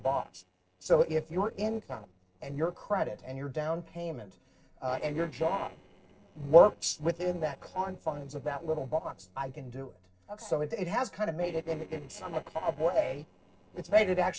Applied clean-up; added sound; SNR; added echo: neural separator model SepFormer DNS4.